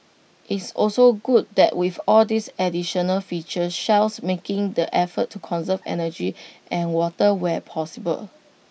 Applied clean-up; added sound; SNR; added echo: none; none; none; none.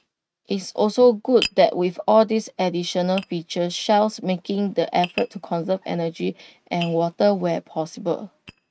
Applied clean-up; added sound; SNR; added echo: neural mask model RNNoise.